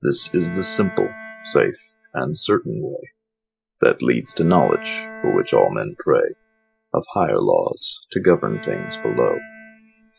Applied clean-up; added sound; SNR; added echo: classical method spectral subtraction.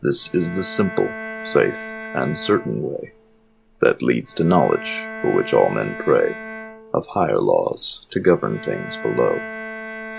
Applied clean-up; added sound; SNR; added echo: none; Bowed string instrument; 13 dB; none.